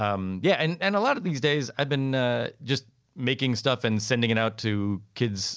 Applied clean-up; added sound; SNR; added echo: none; none; none; none.